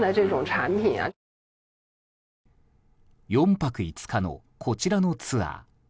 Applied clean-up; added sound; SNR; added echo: none; none; none; none.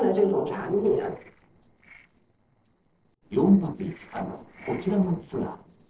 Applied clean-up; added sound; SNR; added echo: neural separator model SepFormer DNS4.